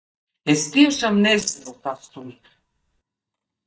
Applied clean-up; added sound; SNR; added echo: neural mask model DeepFilterNet 3.